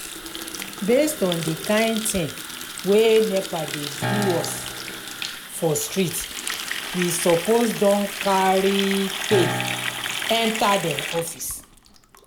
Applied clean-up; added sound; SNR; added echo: none; Water tap, faucet + Piano; 7 dB; none.